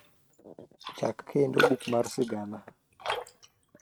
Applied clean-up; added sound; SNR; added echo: neural mask model RNNoise.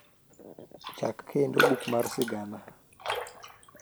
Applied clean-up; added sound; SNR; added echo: none; Raindrop; 1 dB; none.